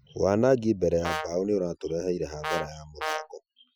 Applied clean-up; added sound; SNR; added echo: classical method Wiener filter.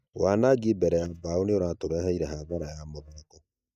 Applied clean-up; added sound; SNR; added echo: neural mask model DeepFilterNet 3.